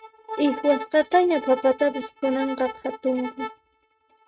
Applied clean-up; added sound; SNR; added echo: neural mask model RNNoise.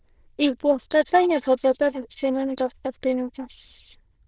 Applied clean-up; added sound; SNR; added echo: neural diffusion model UNIVERSE++.